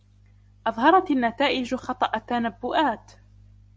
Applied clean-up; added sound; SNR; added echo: none; none; none; none.